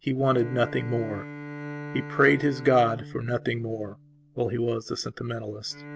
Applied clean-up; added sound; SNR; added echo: none; Bowed string instrument; 14 dB; none.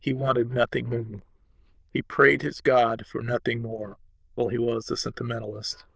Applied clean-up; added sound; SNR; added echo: neural diffusion model UNIVERSE++.